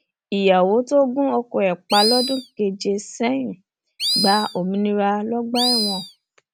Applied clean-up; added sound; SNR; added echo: none; Animal; 3 dB; none.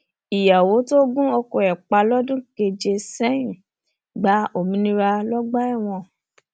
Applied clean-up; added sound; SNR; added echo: none; none; none; none.